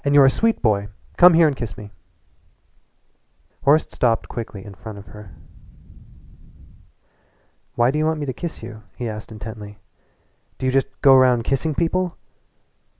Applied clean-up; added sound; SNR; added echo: none; none; none; none.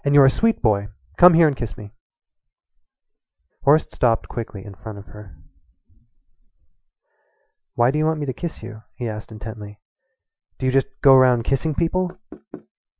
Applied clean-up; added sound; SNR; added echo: classical method Wiener filter.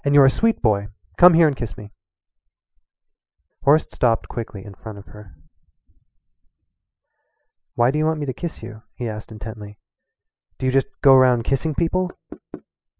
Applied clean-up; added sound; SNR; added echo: classical method spectral subtraction.